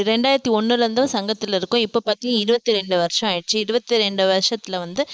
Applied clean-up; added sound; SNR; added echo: neural mask model Resemble Enhance denoiser.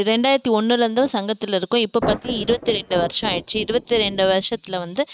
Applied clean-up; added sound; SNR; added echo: neural mask model RNNoise.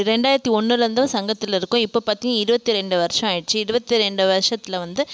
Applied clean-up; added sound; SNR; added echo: none; none; none; none.